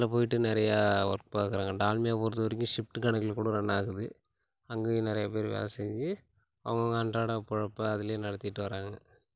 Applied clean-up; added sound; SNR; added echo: none; none; none; none.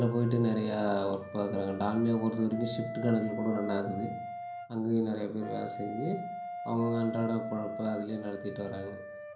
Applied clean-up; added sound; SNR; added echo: none; Wind instrument, woodwind instrument; 10 dB; reverberation time 0.6 s.